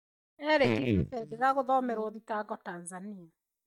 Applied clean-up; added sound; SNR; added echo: neural mask model DeepFilterNet 3.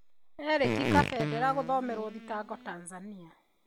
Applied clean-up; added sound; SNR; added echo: none; Fart; 1 dB; none.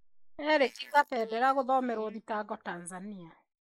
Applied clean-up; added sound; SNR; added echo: neural mask model Resemble Enhance denoiser.